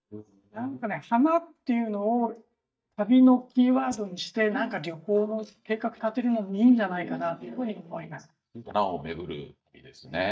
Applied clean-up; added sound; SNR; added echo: neural mask model DeepFilterNet 3.